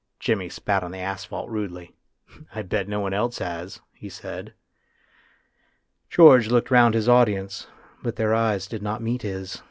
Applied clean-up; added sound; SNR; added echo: none; none; none; none.